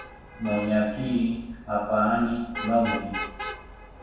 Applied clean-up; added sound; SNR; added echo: none; Traffic noise, roadway noise / Vehicle horn, car horn, honking; 10 dB; reverberation time 0.7 s.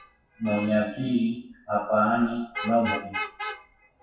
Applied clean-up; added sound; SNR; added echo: classical method WPE with log-MMSE.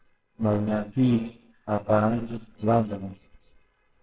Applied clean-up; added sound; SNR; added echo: neural separator model SepFormer WHAMR!.